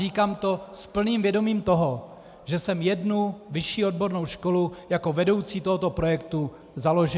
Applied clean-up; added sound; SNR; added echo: none; none; none; none.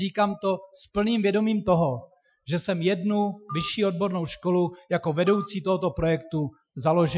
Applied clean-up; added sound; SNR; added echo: classical method Wiener filter.